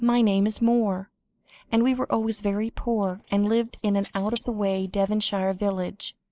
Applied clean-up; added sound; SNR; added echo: neural mask model Resemble Enhance denoiser.